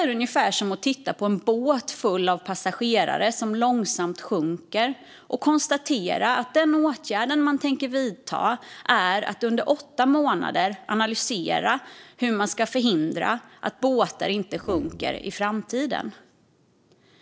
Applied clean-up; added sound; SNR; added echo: neural separator model SepFormer DNS4.